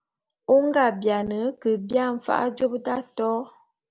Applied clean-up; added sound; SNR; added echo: none; none; none; none.